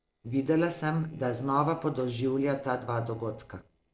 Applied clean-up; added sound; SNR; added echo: neural separator model SepFormer DNS4.